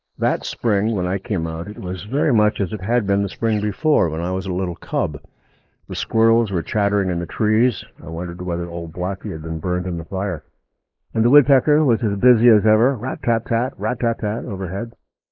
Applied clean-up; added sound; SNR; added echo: neural mask model Resemble Enhance denoiser.